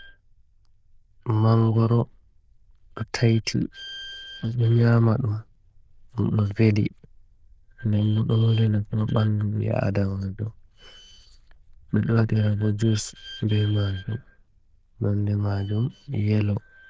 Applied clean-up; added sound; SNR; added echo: neural diffusion model UNIVERSE++.